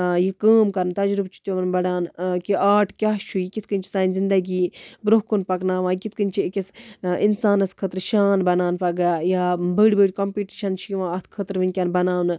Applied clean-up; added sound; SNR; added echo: none; none; none; none.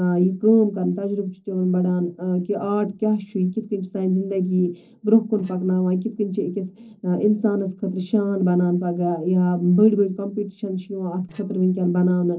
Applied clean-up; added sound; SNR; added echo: neural separator model SepFormer DNS4.